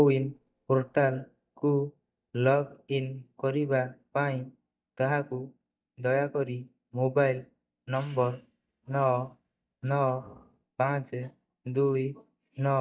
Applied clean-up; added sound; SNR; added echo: neural mask model DeepFilterNet 3.